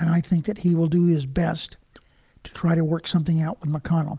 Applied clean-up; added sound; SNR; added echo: none; none; none; none.